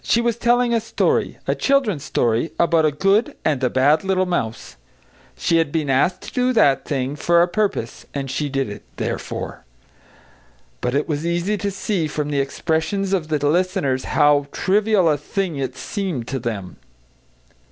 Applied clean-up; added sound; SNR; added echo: none; none; none; none.